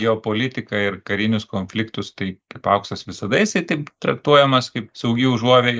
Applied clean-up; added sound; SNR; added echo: neural mask model Resemble Enhance denoiser.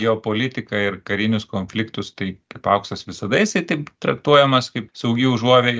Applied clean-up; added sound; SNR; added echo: none; none; none; none.